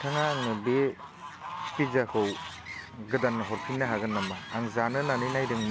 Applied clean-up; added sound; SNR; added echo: none; Fowl; 8 dB; none.